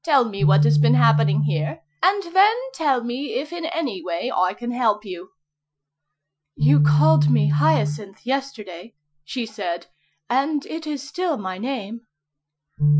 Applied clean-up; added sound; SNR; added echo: classical method Wiener filter.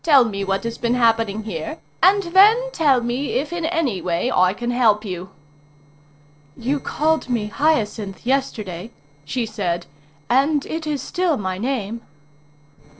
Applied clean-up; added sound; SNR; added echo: neural separator model SepFormer DNS4.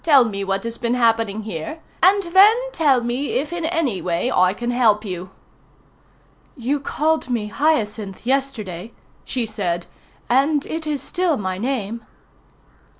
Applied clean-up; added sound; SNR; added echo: none; none; none; none.